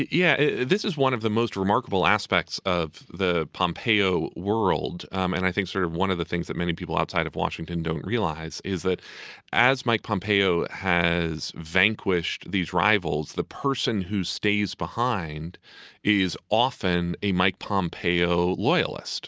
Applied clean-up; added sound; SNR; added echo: none; none; none; none.